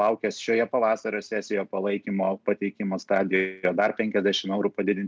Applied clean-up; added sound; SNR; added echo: none; none; none; none.